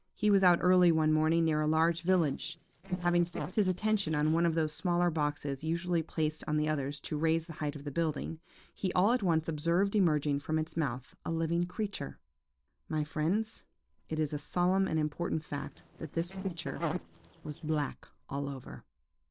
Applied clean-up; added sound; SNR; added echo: neural separator model SepFormer DNS4.